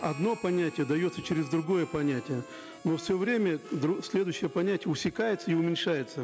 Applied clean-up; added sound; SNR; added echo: none; Harmonica + Wind instrument, woodwind instrument; 18 dB; none.